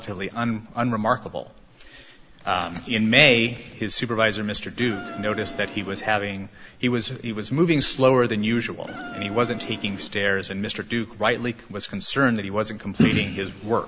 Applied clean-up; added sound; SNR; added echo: none; Insect; 12 dB; none.